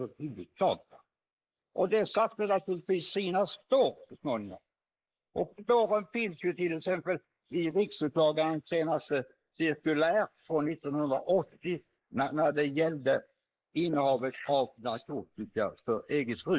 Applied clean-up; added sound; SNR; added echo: neural mask model Resemble Enhance denoiser.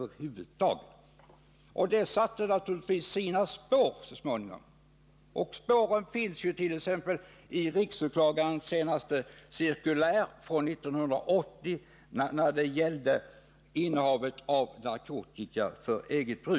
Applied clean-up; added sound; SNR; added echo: none; none; none; none.